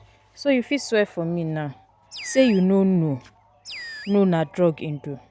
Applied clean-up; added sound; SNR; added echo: none; Animal; 18 dB; none.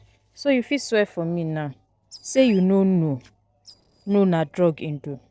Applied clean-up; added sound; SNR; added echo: neural separator model SepFormer DNS4.